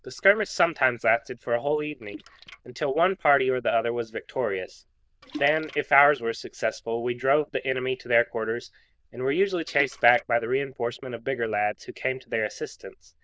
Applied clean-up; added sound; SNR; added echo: neural diffusion model UNIVERSE++.